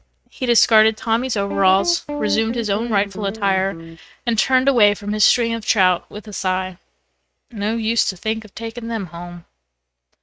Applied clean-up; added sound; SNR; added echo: neural mask model RNNoise.